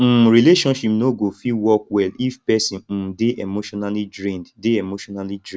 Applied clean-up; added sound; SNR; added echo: none; none; none; none.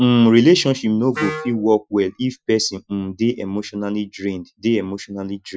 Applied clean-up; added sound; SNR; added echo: classical method Wiener filter.